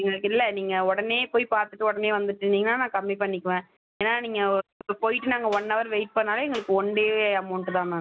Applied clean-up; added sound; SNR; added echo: none; Clapping; 19 dB; none.